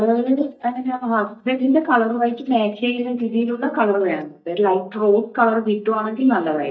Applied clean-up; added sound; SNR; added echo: neural mask model DeepFilterNet 3.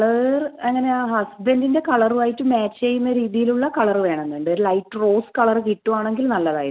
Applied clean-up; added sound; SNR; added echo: none; none; none; none.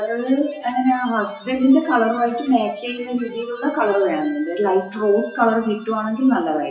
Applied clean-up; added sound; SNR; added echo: classical method WPE with log-MMSE.